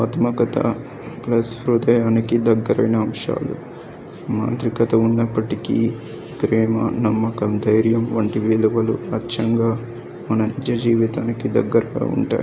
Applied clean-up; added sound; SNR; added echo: none; none; none; none.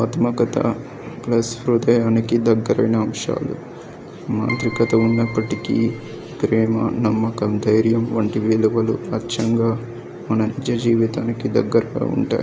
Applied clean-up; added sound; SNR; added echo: none; Keyboard (musical); 14 dB; none.